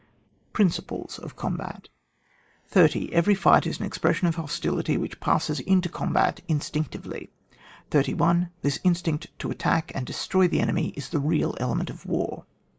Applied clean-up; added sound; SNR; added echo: neural mask model Resemble Enhance denoiser.